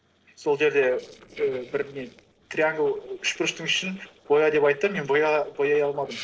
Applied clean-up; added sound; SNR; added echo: neural separator model SepFormer DNS4.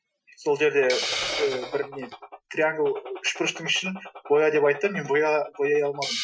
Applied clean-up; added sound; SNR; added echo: classical method Wiener filter.